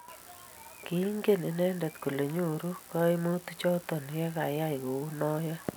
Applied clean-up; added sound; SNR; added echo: none; none; none; none.